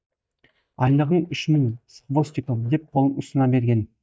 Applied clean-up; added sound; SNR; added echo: neural mask model DeepFilterNet 3.